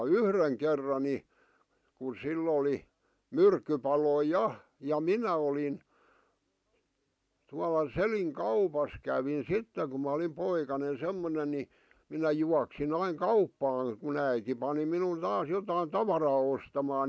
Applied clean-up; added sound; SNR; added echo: none; none; none; none.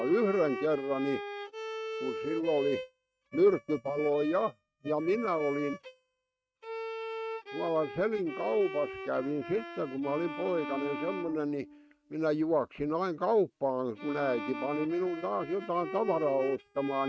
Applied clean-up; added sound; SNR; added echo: neural mask model RNNoise.